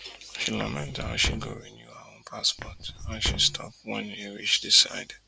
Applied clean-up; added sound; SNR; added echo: none; Walk, footsteps; 7 dB; none.